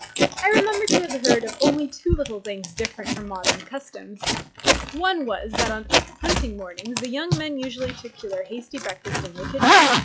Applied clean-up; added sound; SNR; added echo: classical method log-MMSE.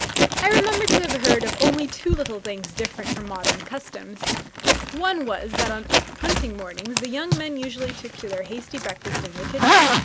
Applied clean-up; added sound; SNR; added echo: none; Zipper (clothing); -4 dB; none.